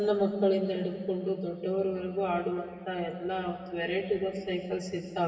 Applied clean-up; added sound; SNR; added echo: none; none; none; reverberation time 2.3 s.